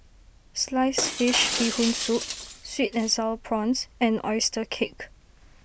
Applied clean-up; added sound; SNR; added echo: none; Shatter; 8 dB; none.